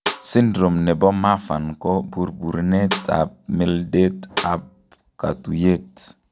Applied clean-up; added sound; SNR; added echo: none; Snare drum; 11 dB; none.